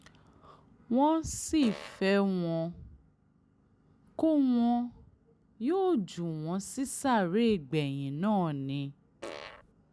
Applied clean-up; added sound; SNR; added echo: none; Fart; 13 dB; none.